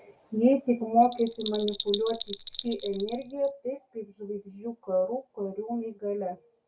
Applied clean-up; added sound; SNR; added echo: none; Bell; 10 dB; none.